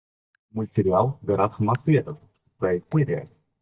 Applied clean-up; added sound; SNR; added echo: neural mask model DeepFilterNet 3.